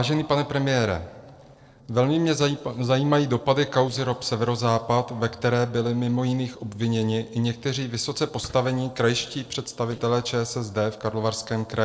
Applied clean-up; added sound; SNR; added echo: neural separator model SepFormer DNS4.